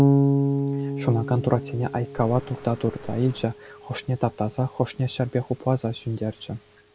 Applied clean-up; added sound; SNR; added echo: none; Cricket + Bass guitar; 1 dB; none.